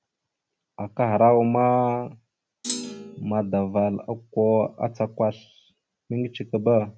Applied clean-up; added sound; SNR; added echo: none; Thump, thud; 10 dB; none.